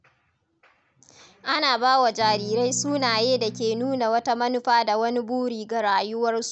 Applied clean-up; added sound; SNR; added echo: none; Electric guitar / Strum; 13 dB; none.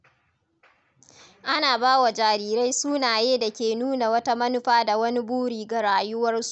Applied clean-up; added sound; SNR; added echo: none; none; none; none.